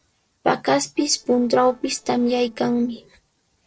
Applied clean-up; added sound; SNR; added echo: neural separator model SepFormer DNS4.